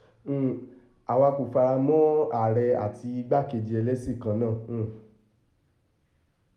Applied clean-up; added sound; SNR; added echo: none; none; none; none.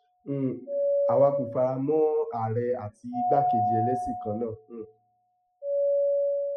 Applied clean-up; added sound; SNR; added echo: classical method spectral subtraction.